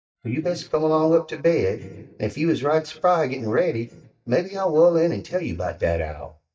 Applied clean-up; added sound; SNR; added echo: neural mask model DeepFilterNet 3.